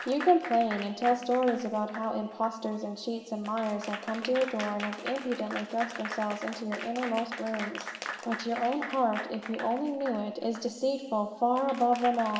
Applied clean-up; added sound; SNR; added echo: none; Applause / Crowd; 11 dB; reverberation time 1.6 s.